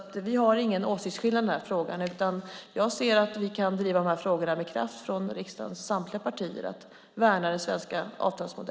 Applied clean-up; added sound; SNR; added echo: none; none; none; none.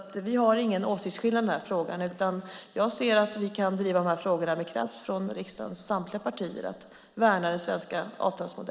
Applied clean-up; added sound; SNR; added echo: neural mask model Resemble Enhance denoiser.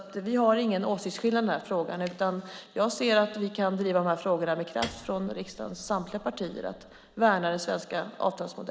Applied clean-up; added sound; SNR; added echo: none; Piano; 18 dB; none.